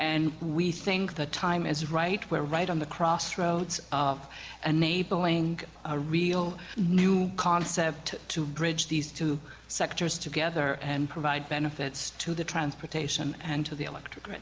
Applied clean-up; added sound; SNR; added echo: none; none; none; none.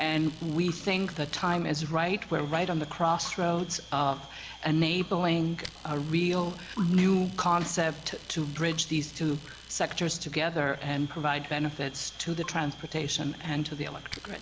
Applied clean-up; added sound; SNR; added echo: none; Domestic sounds, home sounds + Drip; 20 dB; none.